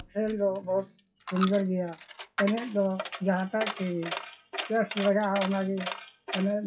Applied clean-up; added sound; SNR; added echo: classical method log-MMSE.